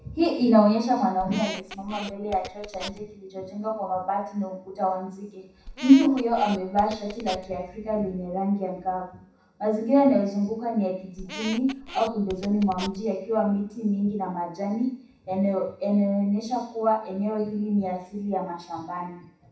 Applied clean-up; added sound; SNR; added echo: none; Squeak; 13 dB; reverberation time 0.7 s.